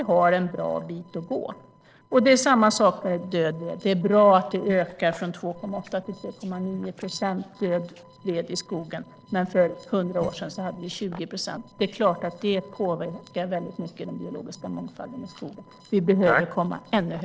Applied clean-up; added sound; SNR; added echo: neural separator model SepFormer DNS4.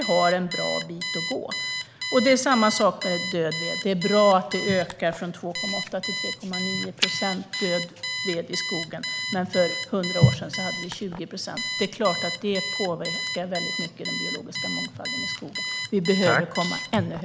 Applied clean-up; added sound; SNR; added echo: none; Alarm; 6 dB; none.